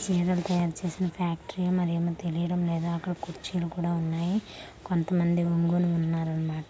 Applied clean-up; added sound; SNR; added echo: none; none; none; none.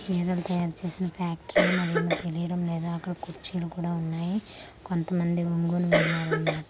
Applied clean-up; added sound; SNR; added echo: none; Cough; -3 dB; none.